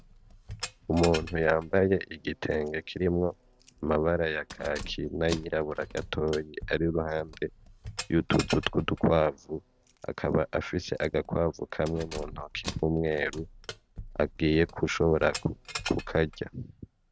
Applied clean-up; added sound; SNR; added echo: none; Keys jangling; 14 dB; none.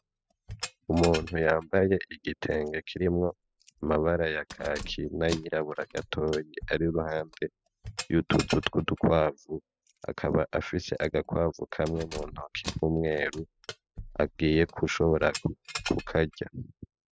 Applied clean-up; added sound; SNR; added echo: classical method spectral subtraction.